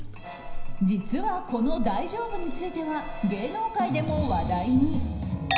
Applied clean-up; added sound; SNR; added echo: none; Chink, clink; 3 dB; reverberation time 0.9 s.